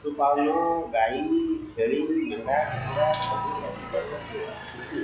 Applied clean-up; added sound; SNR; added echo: classical method log-MMSE.